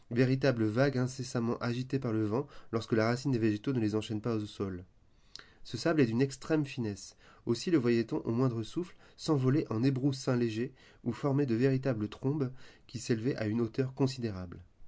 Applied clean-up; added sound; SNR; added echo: none; none; none; none.